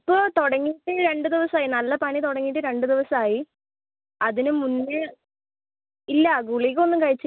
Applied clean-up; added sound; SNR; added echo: none; none; none; none.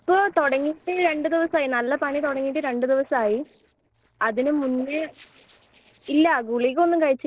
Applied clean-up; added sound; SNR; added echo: neural separator model SepFormer DNS4.